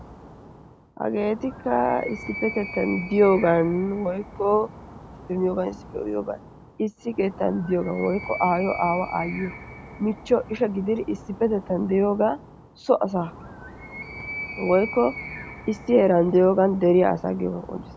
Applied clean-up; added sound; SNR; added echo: none; Animal; 15 dB; none.